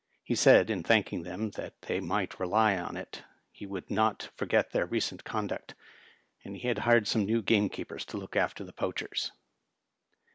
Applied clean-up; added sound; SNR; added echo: none; none; none; none.